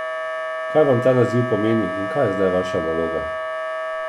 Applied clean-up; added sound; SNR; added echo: none; Wind instrument, woodwind instrument; 5 dB; none.